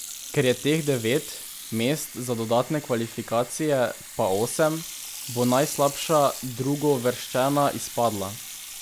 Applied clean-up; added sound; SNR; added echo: none; Sink (filling or washing) / Water tap, faucet; 12 dB; none.